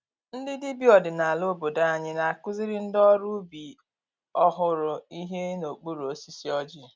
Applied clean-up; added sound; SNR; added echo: none; none; none; none.